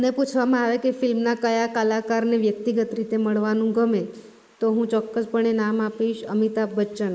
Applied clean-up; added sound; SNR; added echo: neural mask model Resemble Enhance denoiser.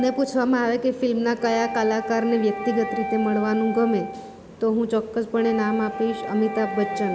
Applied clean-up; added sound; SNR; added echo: none; Wind instrument, woodwind instrument; 10 dB; none.